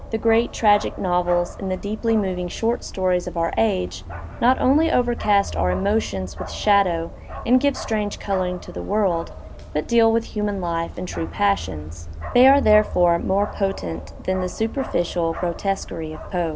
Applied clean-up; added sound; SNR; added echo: none; Bark; 11 dB; none.